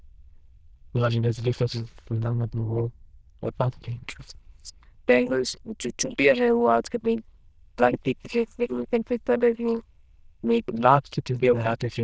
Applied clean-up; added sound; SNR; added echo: neural diffusion model UNIVERSE++.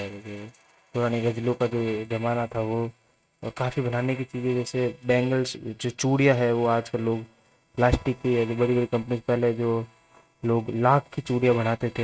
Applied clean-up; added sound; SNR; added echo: neural mask model RNNoise.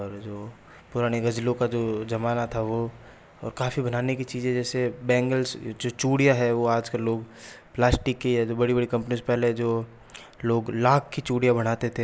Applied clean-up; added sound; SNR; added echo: none; none; none; none.